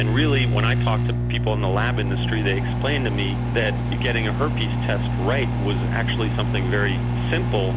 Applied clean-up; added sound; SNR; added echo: none; Microwave oven; -4 dB; none.